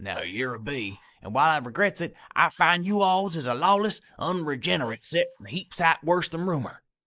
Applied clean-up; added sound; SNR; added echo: neural mask model Resemble Enhance denoiser.